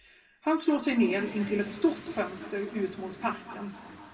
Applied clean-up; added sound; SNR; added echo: none; Fill (with liquid) / Toilet flush; 18 dB; reverberation time 2.6 s.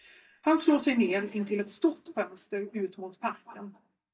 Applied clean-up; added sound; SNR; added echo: neural mask model DeepFilterNet 3.